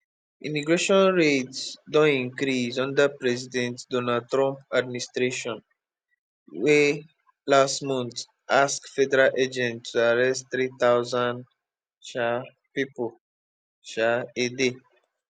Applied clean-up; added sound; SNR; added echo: none; none; none; none.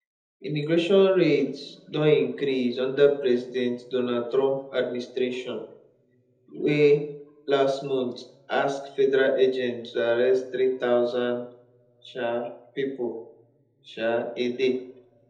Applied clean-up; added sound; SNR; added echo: none; none; none; reverberation time 0.8 s.